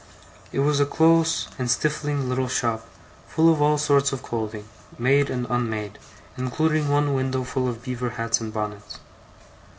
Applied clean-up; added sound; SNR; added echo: none; none; none; none.